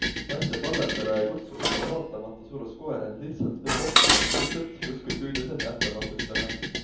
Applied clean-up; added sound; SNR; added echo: none; Dishes, pots, and pans; -3 dB; reverberation time 0.7 s.